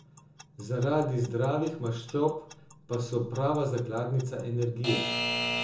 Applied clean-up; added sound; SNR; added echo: none; Alarm / Clock; 8 dB; reverberation time 0.6 s.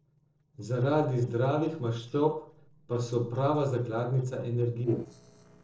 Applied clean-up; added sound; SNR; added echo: neural separator model SepFormer DNS4.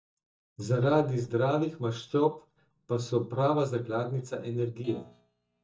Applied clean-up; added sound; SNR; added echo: neural mask model DeepFilterNet 3.